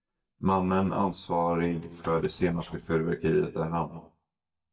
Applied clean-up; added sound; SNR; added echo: neural mask model DeepFilterNet 3.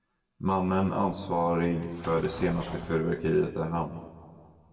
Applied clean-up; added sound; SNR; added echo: none; Explosion; 16 dB; reverberation time 1.6 s.